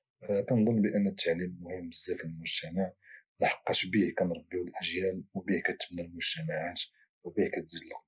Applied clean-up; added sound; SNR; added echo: none; none; none; none.